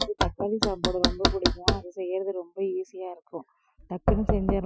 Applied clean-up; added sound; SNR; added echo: classical method Wiener filter.